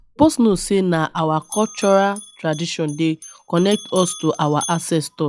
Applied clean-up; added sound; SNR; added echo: classical method log-MMSE.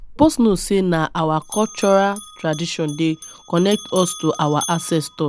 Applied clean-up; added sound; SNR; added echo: none; Bell; 14 dB; none.